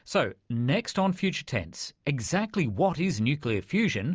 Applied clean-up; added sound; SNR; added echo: none; none; none; none.